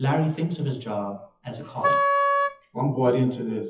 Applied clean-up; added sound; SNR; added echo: classical method WPE with log-MMSE.